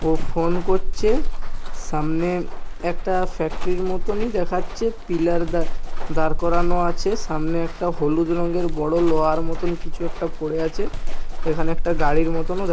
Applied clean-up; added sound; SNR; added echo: none; Walk, footsteps; -4 dB; none.